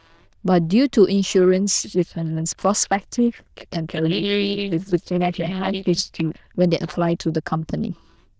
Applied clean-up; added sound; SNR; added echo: neural diffusion model UNIVERSE++.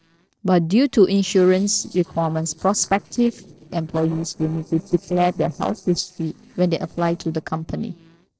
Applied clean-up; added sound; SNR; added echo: neural separator model SepFormer DNS4.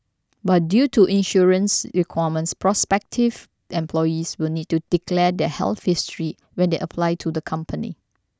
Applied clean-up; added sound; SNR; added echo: none; none; none; none.